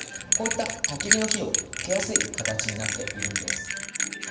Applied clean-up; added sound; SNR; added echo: none; Bell; -4 dB; reverberation time 0.9 s.